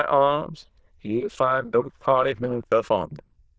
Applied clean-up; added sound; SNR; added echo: neural diffusion model UNIVERSE++.